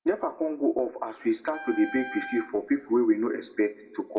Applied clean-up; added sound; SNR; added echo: none; Wind instrument, woodwind instrument; 14 dB; reverberation time 1.3 s.